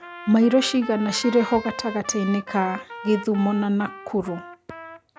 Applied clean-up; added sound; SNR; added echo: none; Trumpet + Wind instrument, woodwind instrument; 14 dB; none.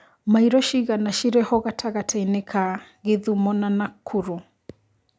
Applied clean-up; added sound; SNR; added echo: none; none; none; none.